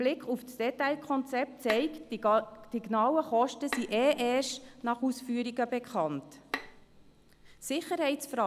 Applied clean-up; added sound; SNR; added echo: none; Bowed string instrument; 13 dB; none.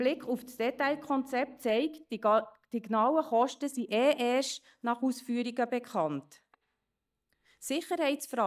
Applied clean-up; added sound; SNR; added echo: neural mask model DeepFilterNet 3.